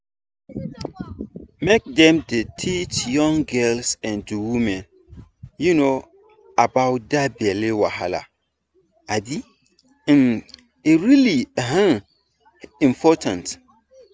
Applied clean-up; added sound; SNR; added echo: none; none; none; none.